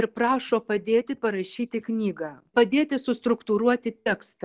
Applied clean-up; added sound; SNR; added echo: none; none; none; none.